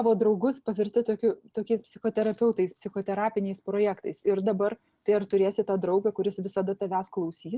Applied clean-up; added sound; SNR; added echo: none; none; none; none.